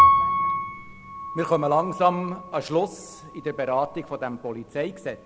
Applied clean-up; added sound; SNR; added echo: none; Piano; -1 dB; none.